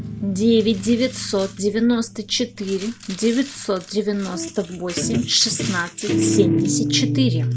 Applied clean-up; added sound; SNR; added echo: none; Guitar; 4 dB; none.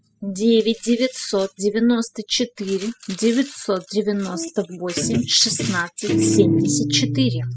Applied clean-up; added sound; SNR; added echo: classical method spectral subtraction.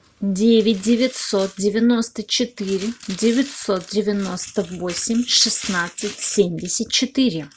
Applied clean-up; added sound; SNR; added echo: none; none; none; none.